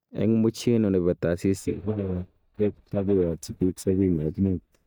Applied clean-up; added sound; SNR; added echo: neural mask model DeepFilterNet 3.